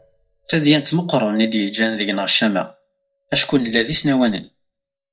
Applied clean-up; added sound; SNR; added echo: neural mask model DeepFilterNet 3.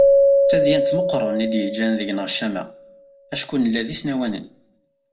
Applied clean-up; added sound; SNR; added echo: none; Keyboard (musical); -4 dB; reverberation time 0.3 s.